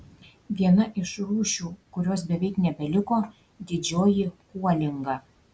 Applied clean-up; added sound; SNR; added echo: none; none; none; none.